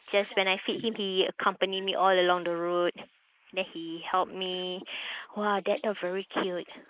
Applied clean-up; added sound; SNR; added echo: neural mask model Resemble Enhance denoiser.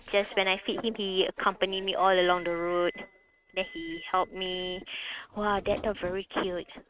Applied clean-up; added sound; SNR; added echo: neural mask model RNNoise.